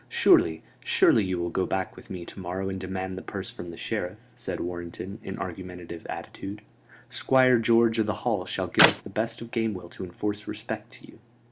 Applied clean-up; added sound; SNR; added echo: none; Clapping; -1 dB; none.